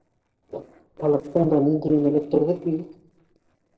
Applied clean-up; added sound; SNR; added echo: neural separator model SepFormer DNS4.